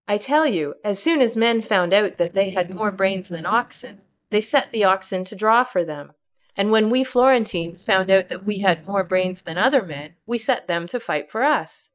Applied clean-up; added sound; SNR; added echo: neural mask model DeepFilterNet 3.